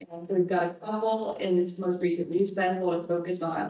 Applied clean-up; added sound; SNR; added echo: neural mask model DeepFilterNet 3.